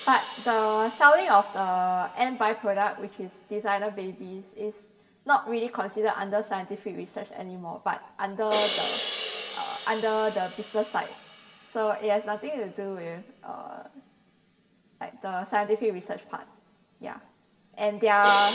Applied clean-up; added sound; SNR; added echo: none; Crash cymbal; 12 dB; reverberation time 2.0 s.